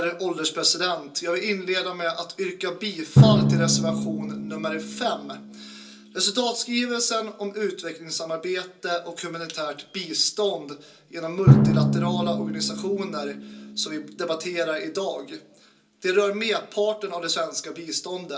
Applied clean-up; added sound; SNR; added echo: none; Drum; -1 dB; reverberation time 0.3 s.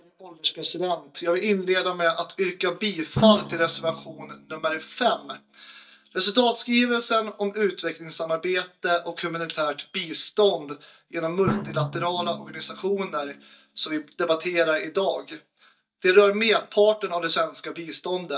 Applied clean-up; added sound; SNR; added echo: neural mask model DeepFilterNet 3.